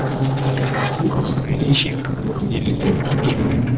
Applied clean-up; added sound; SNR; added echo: neural separator model SepFormer DNS4.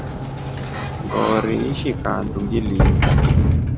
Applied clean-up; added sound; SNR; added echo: none; Sliding door; -5 dB; none.